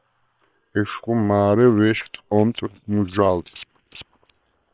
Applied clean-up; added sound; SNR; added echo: neural separator model SepFormer WHAM!.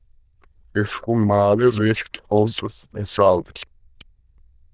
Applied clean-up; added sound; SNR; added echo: neural diffusion model UNIVERSE++.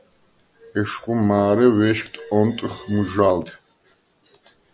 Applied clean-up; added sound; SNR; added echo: none; none; none; none.